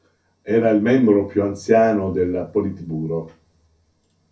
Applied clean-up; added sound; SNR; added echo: none; none; none; reverberation time 0.3 s.